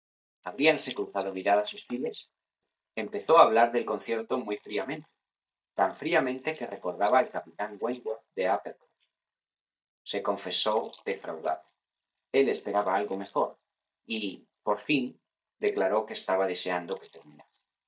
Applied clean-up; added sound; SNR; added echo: neural mask model DeepFilterNet 3.